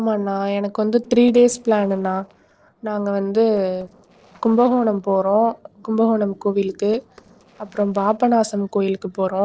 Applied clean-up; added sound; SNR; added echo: neural separator model SepFormer DNS4.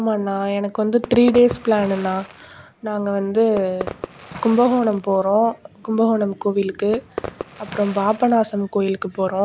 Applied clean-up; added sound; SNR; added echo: none; Fireworks; 16 dB; none.